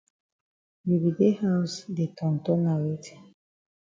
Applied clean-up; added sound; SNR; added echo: none; none; none; none.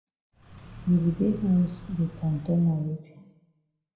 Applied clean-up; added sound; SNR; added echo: none; Car; 16 dB; reverberation time 0.7 s.